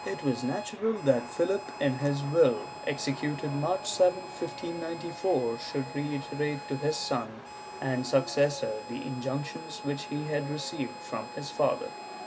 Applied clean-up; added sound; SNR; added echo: none; Chatter / Subway, metro, underground + Harmonica; 11 dB; none.